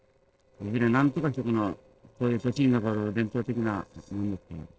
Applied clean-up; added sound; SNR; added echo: neural separator model SepFormer DNS4.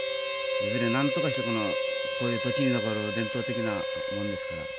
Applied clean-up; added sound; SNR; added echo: none; Harmonica; -2 dB; none.